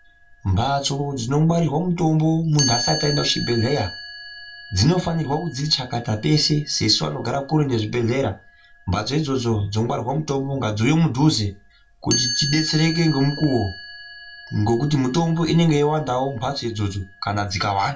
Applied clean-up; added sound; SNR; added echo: none; Chime; 12 dB; reverberation time 0.2 s.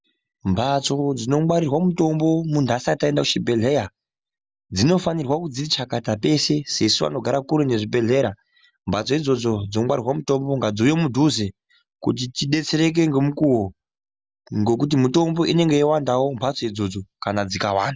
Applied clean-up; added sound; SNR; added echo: none; none; none; none.